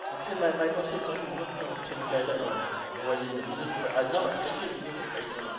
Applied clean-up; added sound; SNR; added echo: none; Crowd / Cheering; 4 dB; reverberation time 1.6 s.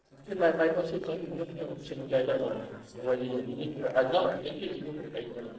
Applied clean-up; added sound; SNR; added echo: neural separator model SepFormer DNS4.